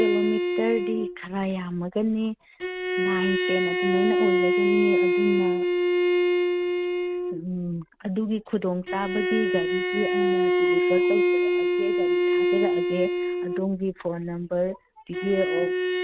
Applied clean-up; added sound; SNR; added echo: neural mask model RNNoise.